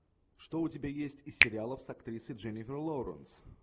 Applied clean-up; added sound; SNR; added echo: none; Finger snapping; -4 dB; none.